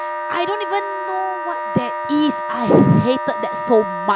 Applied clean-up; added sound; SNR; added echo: none; Wind instrument, woodwind instrument; 6 dB; none.